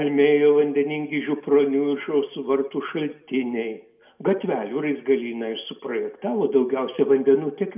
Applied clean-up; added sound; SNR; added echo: none; none; none; reverberation time 0.5 s.